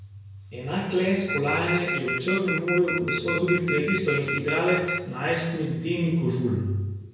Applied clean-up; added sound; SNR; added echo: none; Telephone; 4 dB; reverberation time 1.0 s.